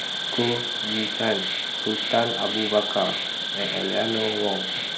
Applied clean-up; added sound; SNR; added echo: none; Insect; 1 dB; none.